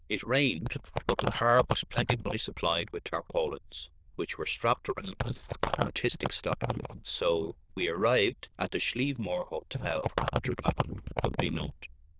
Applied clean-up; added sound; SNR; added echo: neural diffusion model UNIVERSE++.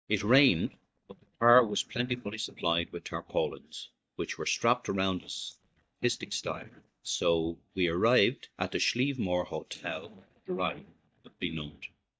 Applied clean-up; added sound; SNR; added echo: neural mask model DeepFilterNet 3.